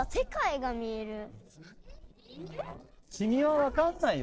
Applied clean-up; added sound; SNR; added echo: neural separator model SepFormer DNS4.